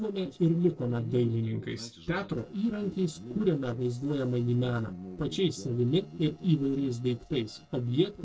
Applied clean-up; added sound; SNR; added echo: neural separator model SepFormer DNS4.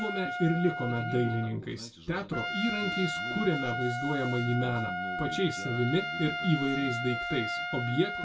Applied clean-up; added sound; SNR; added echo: none; Trumpet; 4 dB; reverberation time 0.2 s.